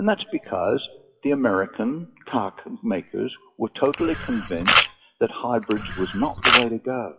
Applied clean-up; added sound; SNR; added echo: classical method WPE with log-MMSE.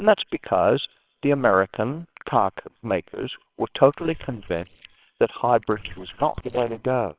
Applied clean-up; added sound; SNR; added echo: neural separator model SepFormer WHAMR!.